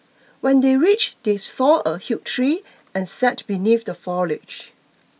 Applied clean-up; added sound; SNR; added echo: none; none; none; none.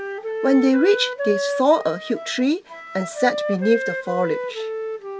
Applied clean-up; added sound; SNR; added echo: none; Wind instrument, woodwind instrument; 6 dB; none.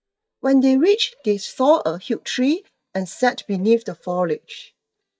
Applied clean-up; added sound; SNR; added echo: neural mask model DeepFilterNet 3.